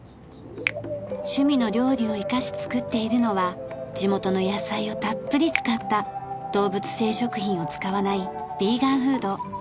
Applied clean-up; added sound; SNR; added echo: none; Finger snapping; 14 dB; none.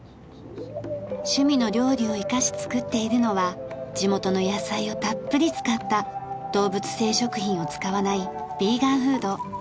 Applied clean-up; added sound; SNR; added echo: none; none; none; none.